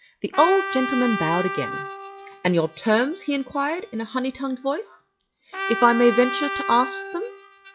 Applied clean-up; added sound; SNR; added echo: classical method log-MMSE.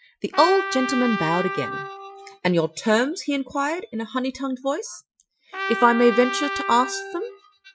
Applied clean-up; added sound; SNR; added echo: classical method Wiener filter.